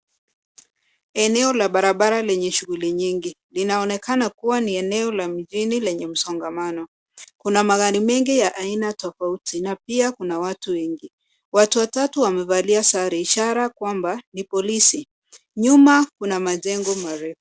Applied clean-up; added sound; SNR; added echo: none; none; none; none.